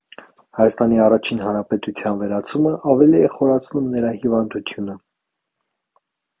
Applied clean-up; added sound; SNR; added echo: none; none; none; none.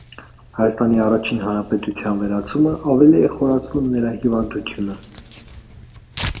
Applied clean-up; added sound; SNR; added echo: none; Tearing; 16 dB; reverberation time 1.3 s.